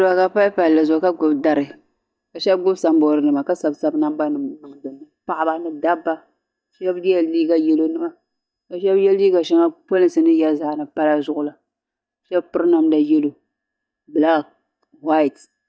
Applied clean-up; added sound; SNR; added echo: neural mask model DeepFilterNet 3.